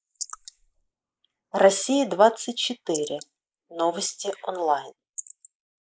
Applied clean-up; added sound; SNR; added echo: neural mask model Resemble Enhance denoiser.